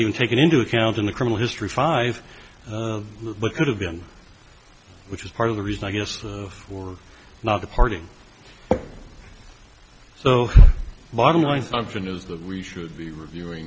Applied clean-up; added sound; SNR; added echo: none; none; none; none.